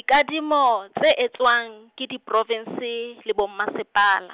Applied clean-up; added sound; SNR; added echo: none; none; none; none.